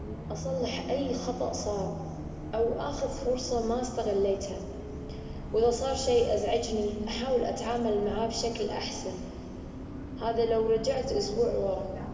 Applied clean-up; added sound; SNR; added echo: none; Bus; 8 dB; reverberation time 2.0 s.